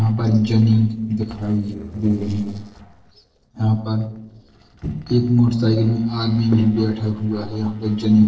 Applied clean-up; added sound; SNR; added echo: neural separator model SepFormer DNS4.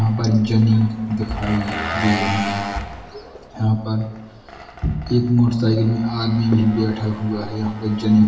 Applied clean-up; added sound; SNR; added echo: none; Engine; 12 dB; reverberation time 1.0 s.